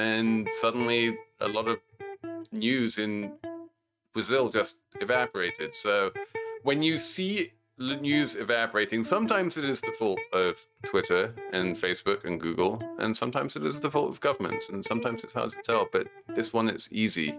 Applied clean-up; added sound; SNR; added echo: neural mask model RNNoise.